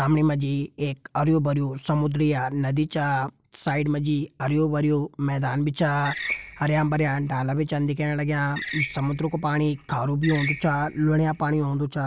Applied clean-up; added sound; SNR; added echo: none; Screech; 12 dB; none.